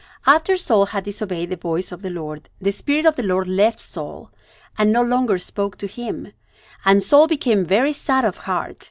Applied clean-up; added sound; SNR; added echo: none; none; none; none.